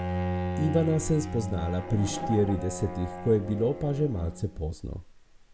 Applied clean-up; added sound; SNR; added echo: none; Bowed string instrument; 7 dB; none.